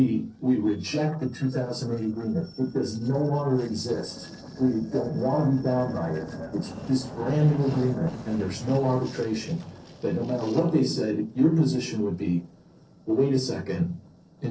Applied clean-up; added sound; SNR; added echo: neural separator model SepFormer DNS4.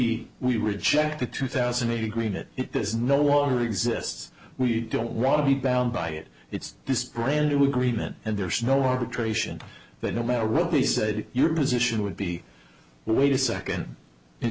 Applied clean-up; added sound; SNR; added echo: none; none; none; none.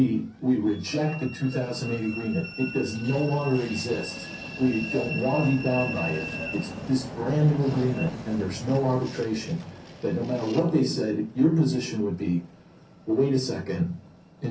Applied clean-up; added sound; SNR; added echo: none; Train; 12 dB; reverberation time 0.3 s.